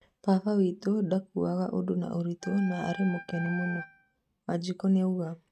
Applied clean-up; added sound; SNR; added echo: neural mask model RNNoise.